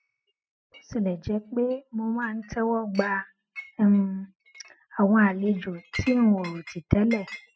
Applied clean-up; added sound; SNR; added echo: classical method spectral subtraction.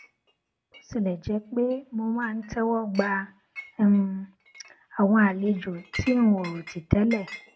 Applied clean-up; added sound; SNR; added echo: none; Chink, clink; 19 dB; none.